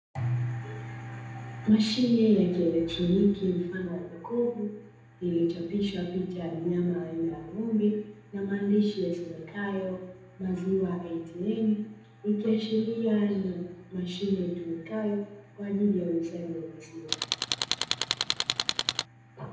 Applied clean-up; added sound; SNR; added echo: none; Tools; 2 dB; reverberation time 0.9 s.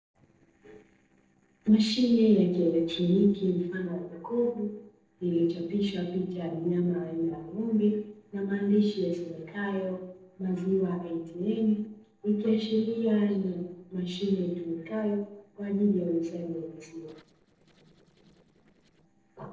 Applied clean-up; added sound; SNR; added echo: neural separator model SepFormer DNS4.